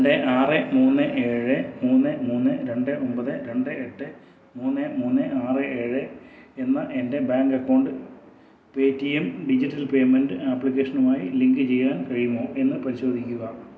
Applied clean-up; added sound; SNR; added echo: none; none; none; none.